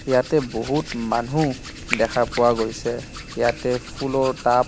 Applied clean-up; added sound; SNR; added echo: none; Hands; 12 dB; none.